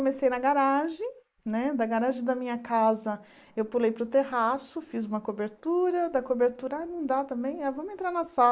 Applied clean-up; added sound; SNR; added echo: neural mask model Resemble Enhance denoiser.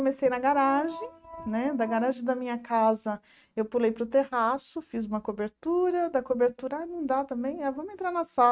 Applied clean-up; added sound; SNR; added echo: neural mask model RNNoise.